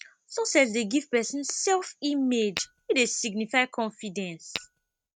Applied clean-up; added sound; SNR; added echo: neural mask model RNNoise.